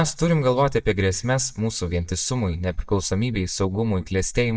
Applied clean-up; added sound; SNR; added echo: neural mask model DeepFilterNet 3.